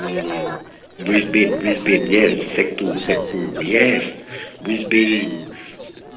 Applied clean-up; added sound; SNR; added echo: neural separator model SepFormer DNS4.